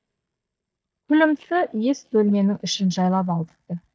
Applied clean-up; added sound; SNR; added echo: neural mask model DeepFilterNet 3.